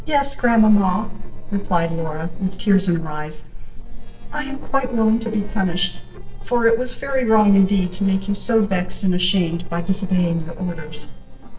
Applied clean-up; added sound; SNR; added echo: neural separator model SepFormer DNS4.